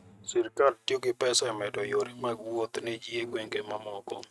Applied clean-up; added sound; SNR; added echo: neural mask model RNNoise.